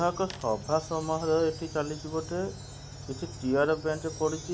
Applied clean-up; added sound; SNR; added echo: none; Wind chime + Coin (dropping); 18 dB; none.